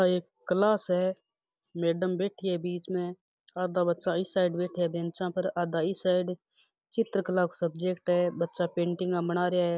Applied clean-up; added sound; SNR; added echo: none; none; none; none.